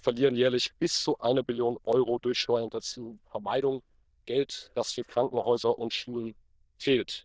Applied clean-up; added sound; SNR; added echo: neural diffusion model UNIVERSE++.